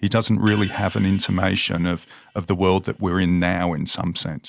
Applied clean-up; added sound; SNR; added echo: none; Hi-hat; 20 dB; none.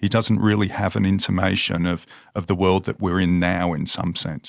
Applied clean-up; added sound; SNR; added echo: none; none; none; none.